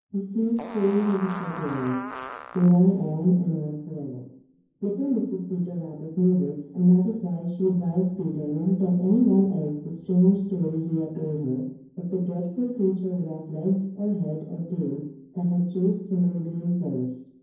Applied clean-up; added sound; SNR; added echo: none; Fart; 13 dB; reverberation time 0.9 s.